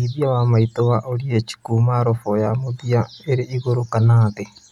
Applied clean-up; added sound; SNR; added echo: none; none; none; none.